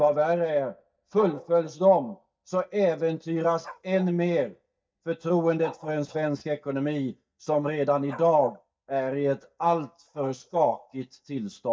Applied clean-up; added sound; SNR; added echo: neural mask model DeepFilterNet 3.